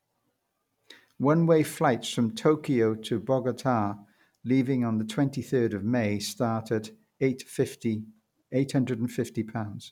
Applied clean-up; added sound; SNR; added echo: none; none; none; none.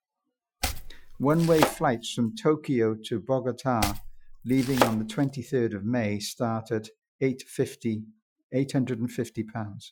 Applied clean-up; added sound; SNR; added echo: classical method Wiener filter.